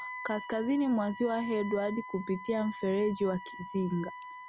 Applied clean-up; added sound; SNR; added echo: none; Wind instrument, woodwind instrument; 12 dB; none.